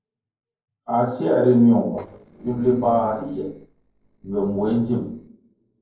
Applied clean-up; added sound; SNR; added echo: neural separator model SepFormer DNS4.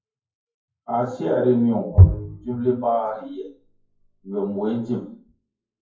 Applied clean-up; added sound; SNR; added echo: classical method WPE with log-MMSE.